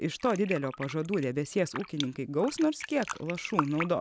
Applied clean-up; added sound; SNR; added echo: none; Fill (with liquid); 10 dB; none.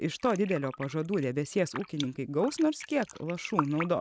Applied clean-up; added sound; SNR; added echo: neural mask model RNNoise.